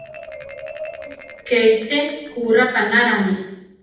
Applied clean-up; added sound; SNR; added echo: neural separator model SepFormer DNS4.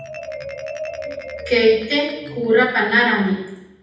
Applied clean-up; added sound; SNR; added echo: none; Marimba, xylophone; 13 dB; reverberation time 0.8 s.